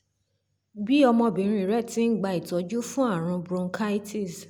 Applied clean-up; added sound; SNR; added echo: none; none; none; none.